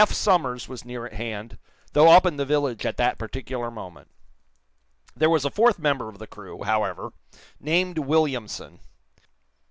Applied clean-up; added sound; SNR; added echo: none; none; none; none.